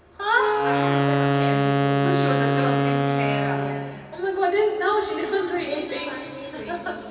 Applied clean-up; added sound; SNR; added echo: none; Wind instrument, woodwind instrument; -2 dB; reverberation time 2.6 s.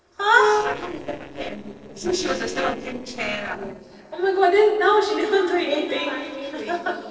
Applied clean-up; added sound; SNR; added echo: neural separator model SepFormer DNS4.